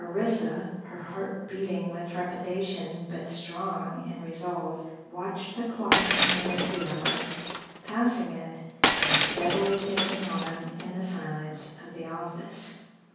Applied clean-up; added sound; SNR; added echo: none; Shatter; -4 dB; reverberation time 1.3 s.